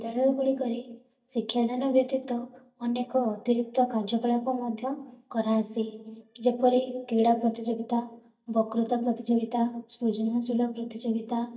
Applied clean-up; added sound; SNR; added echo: neural mask model DeepFilterNet 3.